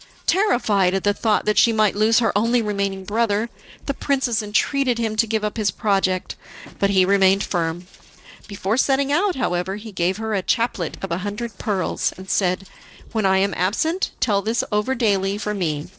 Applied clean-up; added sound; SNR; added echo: neural separator model SepFormer DNS4.